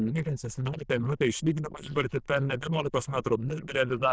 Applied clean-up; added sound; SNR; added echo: neural diffusion model UNIVERSE++.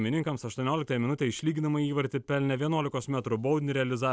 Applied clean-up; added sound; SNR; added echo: none; none; none; none.